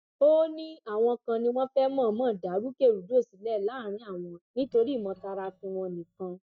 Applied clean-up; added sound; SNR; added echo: neural mask model DeepFilterNet 3.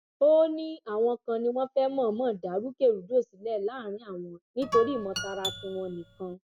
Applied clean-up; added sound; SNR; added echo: none; Guitar; 8 dB; none.